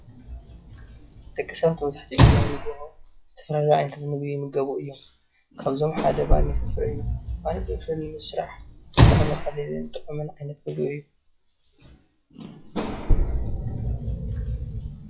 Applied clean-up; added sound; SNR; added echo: classical method log-MMSE.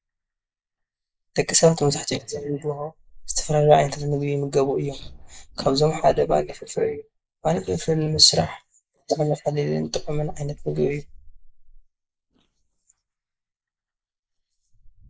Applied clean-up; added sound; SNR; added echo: neural mask model Resemble Enhance denoiser.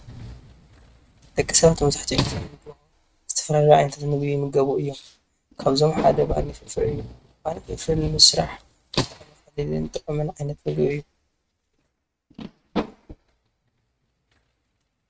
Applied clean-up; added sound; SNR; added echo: neural mask model RNNoise.